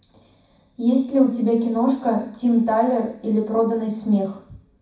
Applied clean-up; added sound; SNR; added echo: none; none; none; reverberation time 0.6 s.